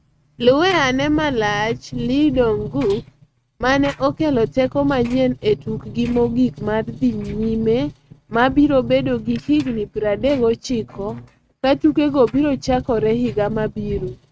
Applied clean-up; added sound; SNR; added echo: neural mask model RNNoise.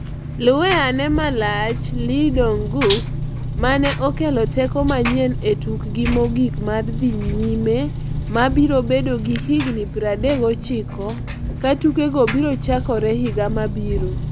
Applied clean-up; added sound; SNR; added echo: none; Engine; 4 dB; none.